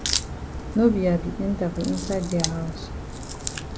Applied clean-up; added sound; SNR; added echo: none; Crack; 5 dB; none.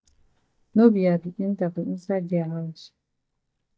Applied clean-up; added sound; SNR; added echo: neural mask model DeepFilterNet 3.